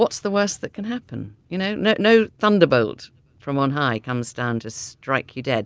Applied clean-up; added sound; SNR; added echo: none; none; none; none.